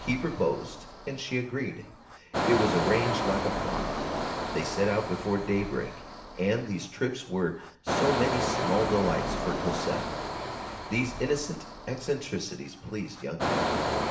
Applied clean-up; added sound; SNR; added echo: none; Engine; 2 dB; reverberation time 0.6 s.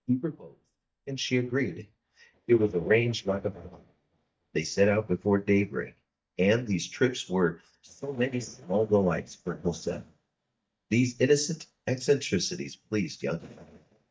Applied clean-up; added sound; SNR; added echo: neural mask model DeepFilterNet 3.